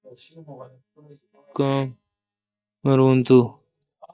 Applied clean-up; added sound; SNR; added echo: neural mask model DeepFilterNet 3.